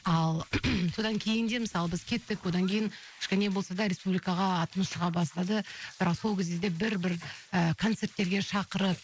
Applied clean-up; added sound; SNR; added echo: neural mask model Resemble Enhance denoiser.